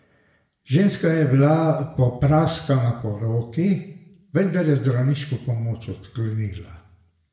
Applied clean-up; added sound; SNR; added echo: none; none; none; reverberation time 0.7 s.